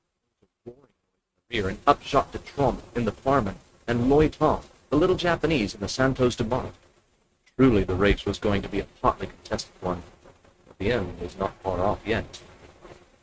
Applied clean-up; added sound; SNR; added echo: neural mask model RNNoise.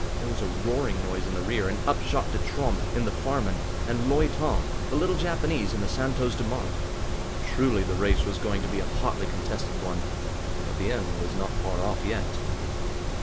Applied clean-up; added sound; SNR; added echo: none; Mechanisms; -3 dB; none.